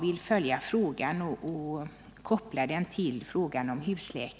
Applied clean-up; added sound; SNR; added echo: none; none; none; none.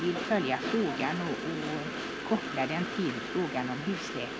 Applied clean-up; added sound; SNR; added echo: none; Train; 4 dB; none.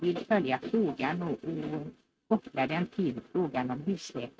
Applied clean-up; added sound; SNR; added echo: neural mask model RNNoise.